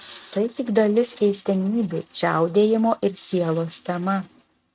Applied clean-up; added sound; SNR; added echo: neural mask model RNNoise.